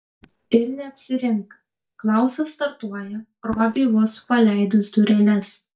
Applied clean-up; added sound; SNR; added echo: neural mask model DeepFilterNet 3.